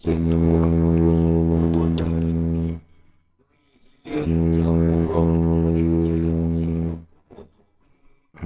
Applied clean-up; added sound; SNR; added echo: neural separator model SepFormer WHAMR!.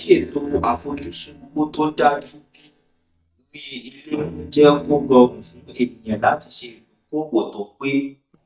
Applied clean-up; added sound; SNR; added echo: neural mask model DeepFilterNet 3.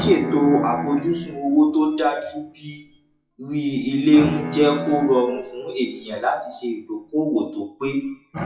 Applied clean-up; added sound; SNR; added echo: classical method WPE with log-MMSE.